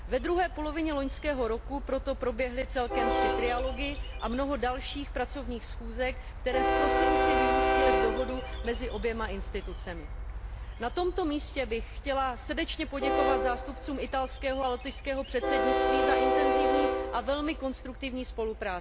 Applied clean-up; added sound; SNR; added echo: none; Train; -2 dB; none.